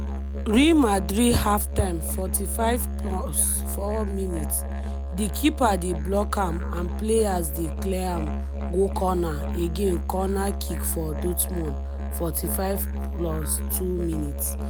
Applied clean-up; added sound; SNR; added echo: none; Musical instrument; 3 dB; none.